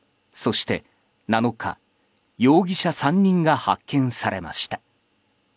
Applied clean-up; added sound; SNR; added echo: none; none; none; none.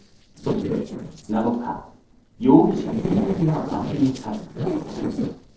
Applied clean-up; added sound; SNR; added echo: neural separator model SepFormer DNS4.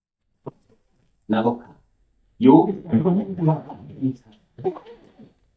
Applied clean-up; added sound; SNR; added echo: neural mask model DeepFilterNet 3.